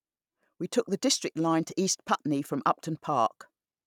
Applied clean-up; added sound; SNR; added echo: none; none; none; none.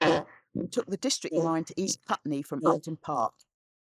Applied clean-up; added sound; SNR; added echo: neural mask model Resemble Enhance denoiser.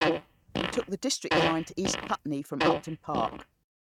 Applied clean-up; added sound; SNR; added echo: neural mask model RNNoise.